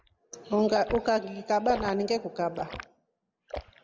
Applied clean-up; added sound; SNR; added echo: none; Liquid; 12 dB; none.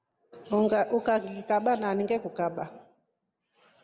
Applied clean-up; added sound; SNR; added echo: none; none; none; none.